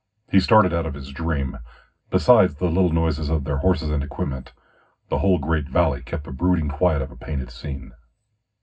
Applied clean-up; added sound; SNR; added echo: none; none; none; reverberation time 0.4 s.